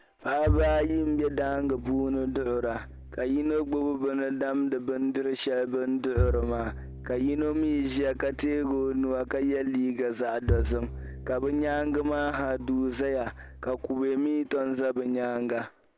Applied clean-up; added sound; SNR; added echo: none; Bowed string instrument; 7 dB; none.